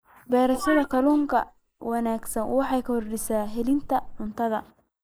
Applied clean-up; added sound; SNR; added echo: neural mask model Resemble Enhance denoiser.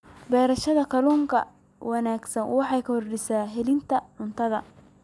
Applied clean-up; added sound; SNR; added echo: none; none; none; none.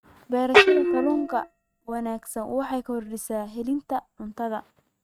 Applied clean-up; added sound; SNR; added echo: neural mask model RNNoise.